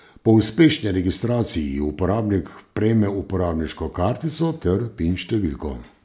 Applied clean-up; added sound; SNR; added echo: none; none; none; none.